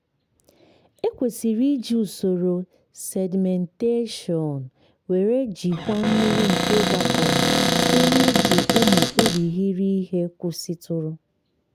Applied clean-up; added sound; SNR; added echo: none; Cupboard open or close; -3 dB; none.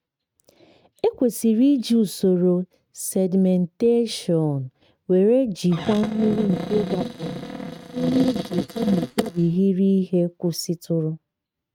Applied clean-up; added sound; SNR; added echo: neural mask model RNNoise.